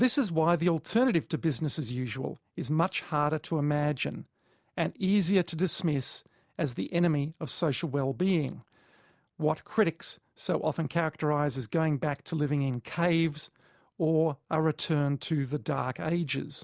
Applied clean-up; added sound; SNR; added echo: none; none; none; none.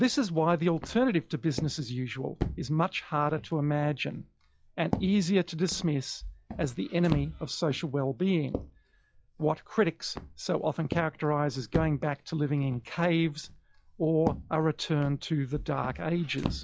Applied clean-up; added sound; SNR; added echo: classical method log-MMSE.